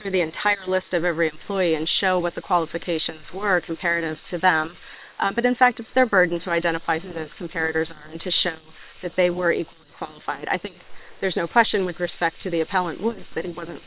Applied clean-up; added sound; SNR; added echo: neural separator model SepFormer WHAM!.